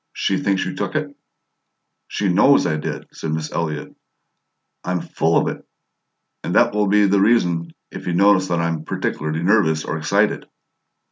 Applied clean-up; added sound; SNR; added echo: none; none; none; none.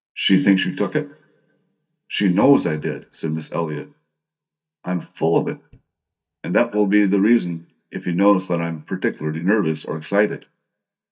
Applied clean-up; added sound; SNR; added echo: neural mask model DeepFilterNet 3.